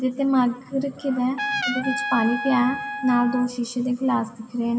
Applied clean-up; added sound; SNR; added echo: none; Trumpet; 7 dB; reverberation time 2.4 s.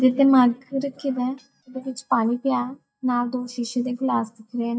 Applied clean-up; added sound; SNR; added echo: neural mask model DeepFilterNet 3.